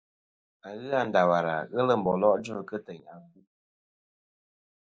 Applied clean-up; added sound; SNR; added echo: neural mask model Resemble Enhance denoiser.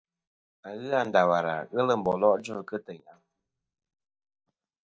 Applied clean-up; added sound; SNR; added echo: neural mask model DeepFilterNet 3.